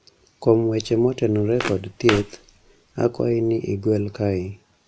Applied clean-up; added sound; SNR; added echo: none; Walk, footsteps; 11 dB; none.